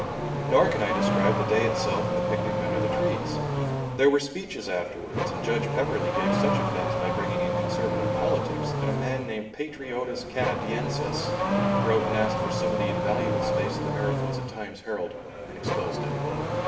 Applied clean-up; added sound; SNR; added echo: none; Accelerating, revving, vroom / Car; -3 dB; reverberation time 0.8 s.